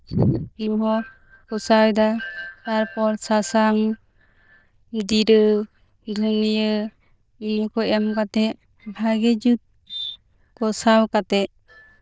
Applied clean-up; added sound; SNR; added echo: neural diffusion model UNIVERSE++.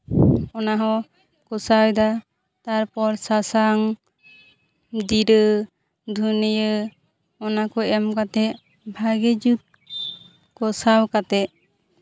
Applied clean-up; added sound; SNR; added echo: none; none; none; none.